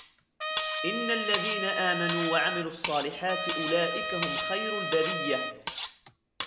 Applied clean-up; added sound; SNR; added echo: none; Trumpet + Cutlery, silverware; 1 dB; none.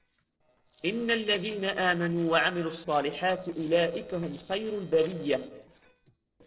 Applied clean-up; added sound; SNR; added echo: neural separator model SepFormer DNS4.